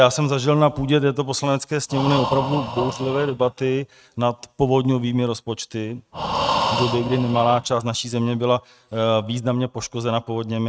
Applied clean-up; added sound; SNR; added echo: neural mask model RNNoise.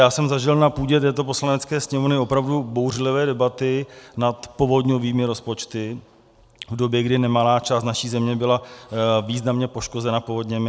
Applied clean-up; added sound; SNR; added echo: none; none; none; none.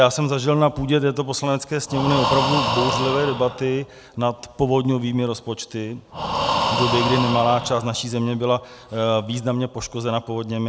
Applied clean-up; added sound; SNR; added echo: none; Breathing; 4 dB; none.